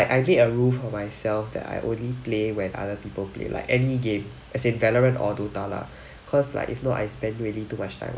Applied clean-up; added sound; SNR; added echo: none; none; none; none.